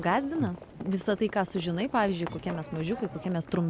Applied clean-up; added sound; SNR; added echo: none; Livestock, farm animals, working animals; 15 dB; none.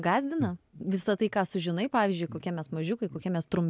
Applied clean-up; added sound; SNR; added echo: none; none; none; none.